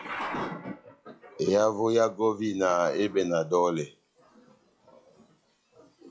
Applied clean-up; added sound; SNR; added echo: classical method log-MMSE.